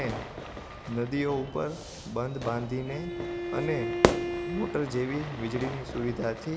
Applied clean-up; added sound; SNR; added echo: none; Fire / Fireworks + Bowed string instrument; 1 dB; none.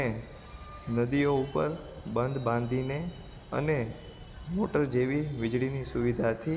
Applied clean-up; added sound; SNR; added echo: none; none; none; none.